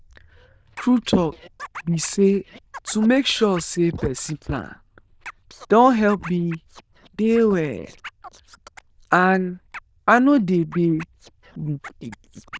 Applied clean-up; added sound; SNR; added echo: neural diffusion model UNIVERSE++.